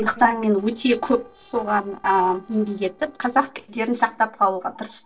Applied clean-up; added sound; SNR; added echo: neural separator model SepFormer DNS4.